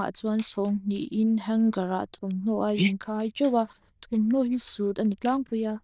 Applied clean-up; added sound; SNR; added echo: neural diffusion model UNIVERSE++.